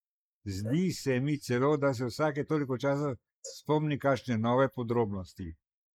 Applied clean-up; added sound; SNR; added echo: neural mask model Resemble Enhance denoiser.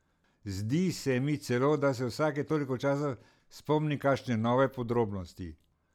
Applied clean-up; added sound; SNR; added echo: none; none; none; none.